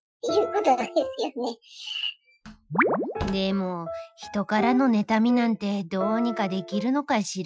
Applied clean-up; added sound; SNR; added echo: classical method Wiener filter.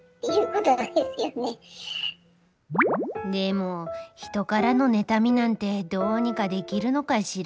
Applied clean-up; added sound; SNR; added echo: none; none; none; none.